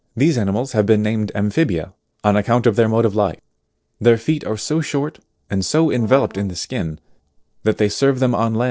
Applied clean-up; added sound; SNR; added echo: neural separator model SepFormer DNS4.